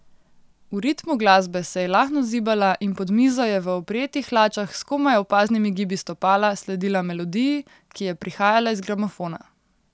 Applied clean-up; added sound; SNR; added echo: none; none; none; none.